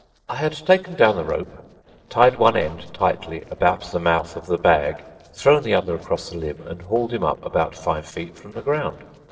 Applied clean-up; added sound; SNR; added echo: neural separator model SepFormer DNS4.